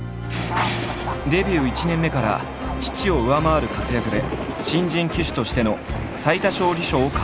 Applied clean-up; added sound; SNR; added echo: none; none; none; none.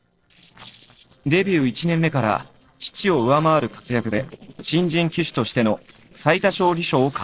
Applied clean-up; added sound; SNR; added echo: neural separator model SepFormer DNS4.